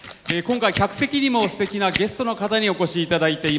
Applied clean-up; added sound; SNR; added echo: neural mask model Resemble Enhance denoiser.